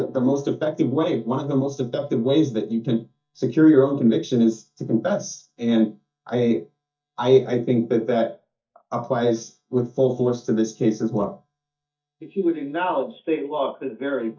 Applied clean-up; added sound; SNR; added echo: neural mask model DeepFilterNet 3.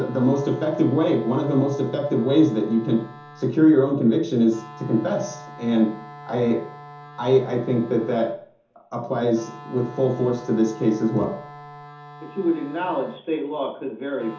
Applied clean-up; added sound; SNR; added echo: none; Wind instrument, woodwind instrument; 19 dB; reverberation time 0.6 s.